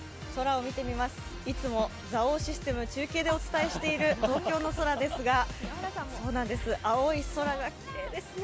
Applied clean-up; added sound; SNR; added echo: none; Drum kit; 10 dB; none.